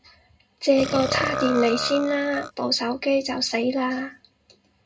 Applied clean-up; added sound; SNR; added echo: none; Burping, eructation; 7 dB; reverberation time 0.2 s.